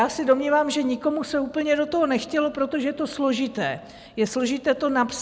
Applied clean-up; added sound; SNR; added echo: none; none; none; none.